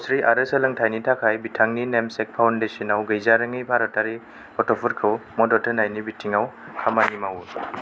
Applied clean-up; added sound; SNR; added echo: none; none; none; none.